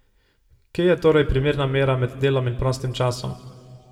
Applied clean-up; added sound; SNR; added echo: none; none; none; reverberation time 1.7 s.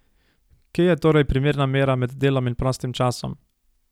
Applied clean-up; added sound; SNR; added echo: none; none; none; none.